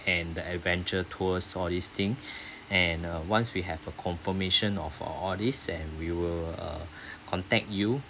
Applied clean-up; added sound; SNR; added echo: none; none; none; none.